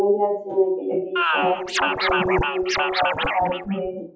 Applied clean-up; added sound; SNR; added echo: classical method WPE with log-MMSE.